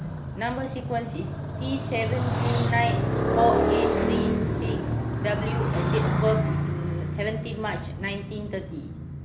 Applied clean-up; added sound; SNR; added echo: none; Motorcycle; -4 dB; none.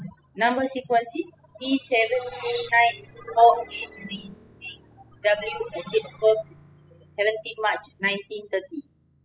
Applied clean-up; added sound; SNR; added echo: classical method spectral subtraction.